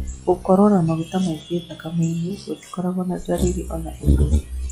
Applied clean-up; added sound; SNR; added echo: classical method log-MMSE.